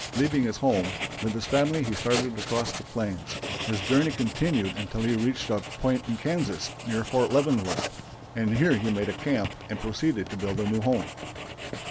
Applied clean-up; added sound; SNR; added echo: none; Writing; 9 dB; none.